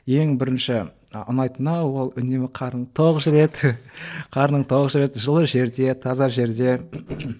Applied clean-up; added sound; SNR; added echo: neural separator model SepFormer DNS4.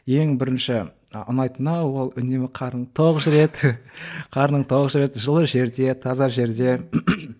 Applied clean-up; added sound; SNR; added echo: neural mask model DeepFilterNet 3.